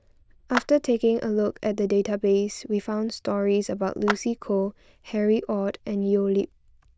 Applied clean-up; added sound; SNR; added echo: neural diffusion model UNIVERSE++.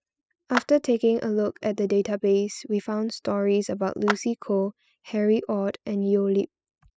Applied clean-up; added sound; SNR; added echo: classical method spectral subtraction.